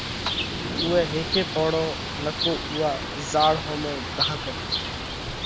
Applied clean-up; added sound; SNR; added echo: none; Bird; 2 dB; none.